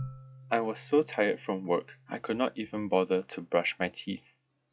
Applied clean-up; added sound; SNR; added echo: classical method log-MMSE.